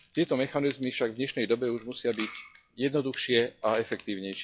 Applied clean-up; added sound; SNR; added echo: classical method log-MMSE.